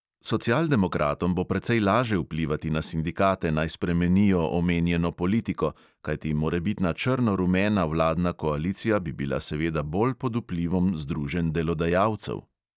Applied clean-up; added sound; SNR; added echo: none; none; none; none.